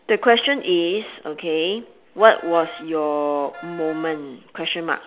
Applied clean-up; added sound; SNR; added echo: none; Wind instrument, woodwind instrument; 19 dB; none.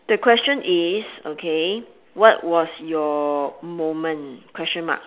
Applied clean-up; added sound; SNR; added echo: none; none; none; none.